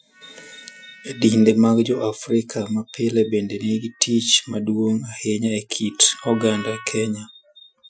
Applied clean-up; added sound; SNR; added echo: classical method Wiener filter.